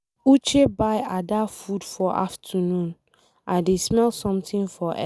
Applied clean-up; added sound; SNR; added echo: none; none; none; none.